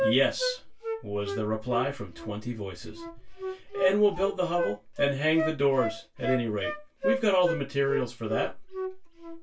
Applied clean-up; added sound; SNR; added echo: none; Wind instrument, woodwind instrument; 6 dB; reverberation time 0.2 s.